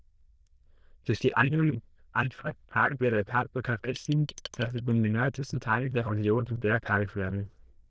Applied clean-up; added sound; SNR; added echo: neural diffusion model UNIVERSE++.